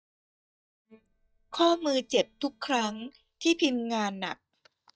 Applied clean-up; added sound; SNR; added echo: neural mask model DeepFilterNet 3.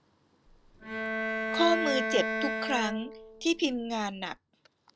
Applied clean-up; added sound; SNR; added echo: none; Bowed string instrument; 2 dB; none.